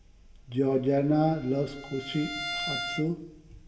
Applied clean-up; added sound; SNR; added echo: none; Bowed string instrument; 10 dB; reverberation time 1.6 s.